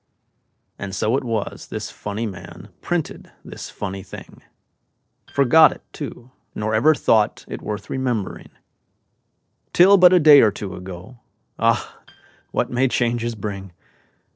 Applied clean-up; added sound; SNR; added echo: neural separator model SepFormer DNS4.